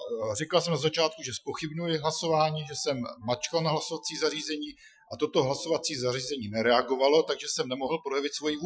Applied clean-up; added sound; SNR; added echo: classical method Wiener filter.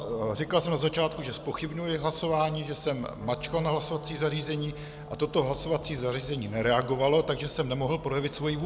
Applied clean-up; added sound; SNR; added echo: none; Wind instrument, woodwind instrument; 17 dB; none.